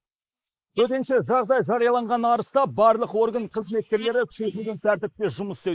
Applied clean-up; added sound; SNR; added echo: neural mask model Resemble Enhance denoiser.